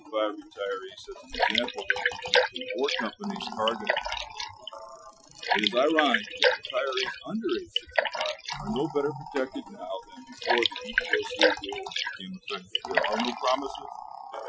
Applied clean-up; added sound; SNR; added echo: classical method Wiener filter.